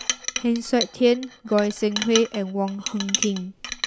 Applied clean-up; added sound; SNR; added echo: none; Chink, clink; 7 dB; none.